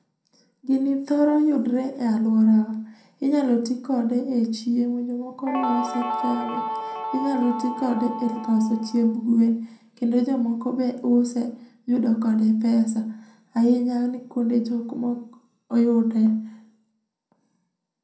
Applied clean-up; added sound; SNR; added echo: none; Guitar; 7 dB; reverberation time 0.5 s.